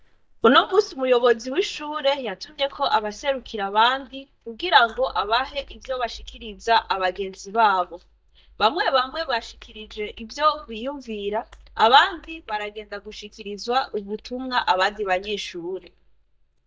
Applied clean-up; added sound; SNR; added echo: neural mask model DeepFilterNet 3.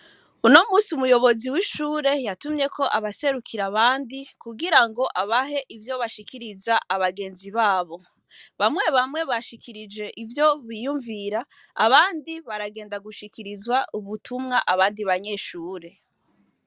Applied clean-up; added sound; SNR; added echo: none; none; none; none.